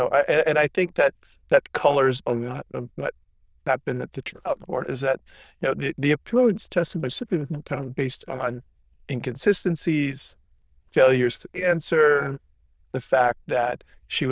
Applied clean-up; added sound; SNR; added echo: neural diffusion model UNIVERSE++.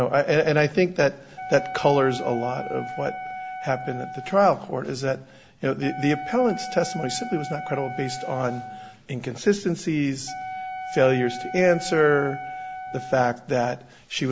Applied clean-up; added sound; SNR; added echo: none; Wind instrument, woodwind instrument; 11 dB; none.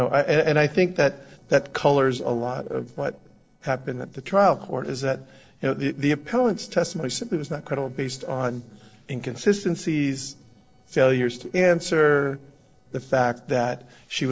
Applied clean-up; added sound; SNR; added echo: neural separator model SepFormer DNS4.